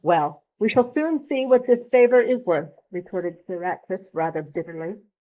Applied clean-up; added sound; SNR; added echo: neural mask model Resemble Enhance denoiser.